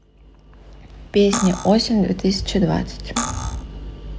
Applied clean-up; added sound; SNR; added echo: none; Cutlery, silverware; 6 dB; none.